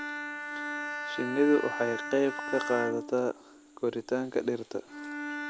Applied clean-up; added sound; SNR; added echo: none; Bowed string instrument; 7 dB; none.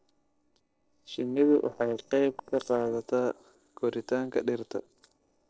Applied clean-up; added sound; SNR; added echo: neural separator model SepFormer DNS4.